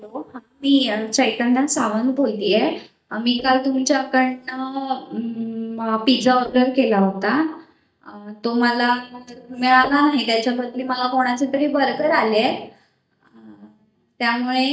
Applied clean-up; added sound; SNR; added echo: neural mask model DeepFilterNet 3.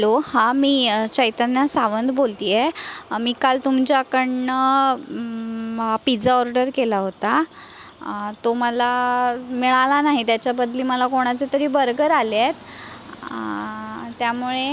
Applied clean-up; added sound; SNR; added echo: none; none; none; none.